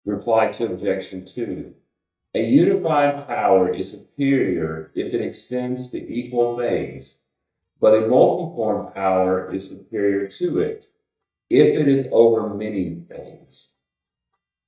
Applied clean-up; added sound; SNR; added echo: neural mask model DeepFilterNet 3.